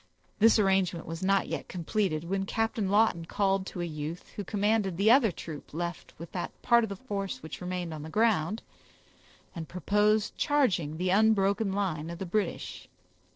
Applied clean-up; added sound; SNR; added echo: neural separator model SepFormer DNS4.